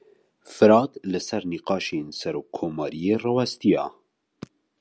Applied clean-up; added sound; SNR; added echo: none; none; none; none.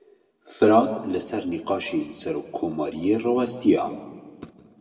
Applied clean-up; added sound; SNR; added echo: none; none; none; reverberation time 1.4 s.